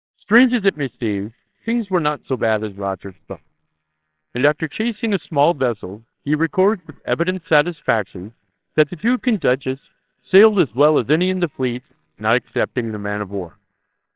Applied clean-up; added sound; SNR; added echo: neural separator model SepFormer WHAMR!.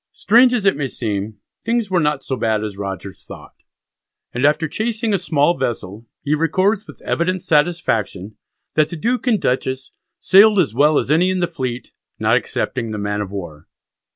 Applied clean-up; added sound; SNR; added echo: none; none; none; none.